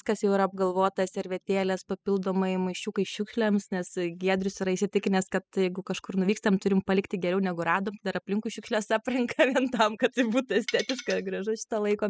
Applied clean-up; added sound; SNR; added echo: classical method spectral subtraction.